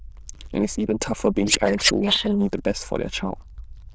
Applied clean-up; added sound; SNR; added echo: neural diffusion model UNIVERSE++.